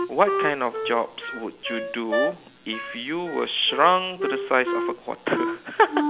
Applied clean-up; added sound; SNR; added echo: none; Wind instrument, woodwind instrument; 5 dB; none.